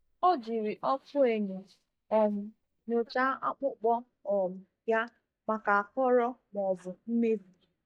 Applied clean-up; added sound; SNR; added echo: neural mask model DeepFilterNet 3.